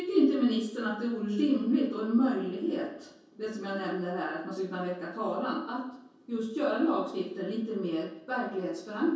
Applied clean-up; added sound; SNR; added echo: none; none; none; reverberation time 0.6 s.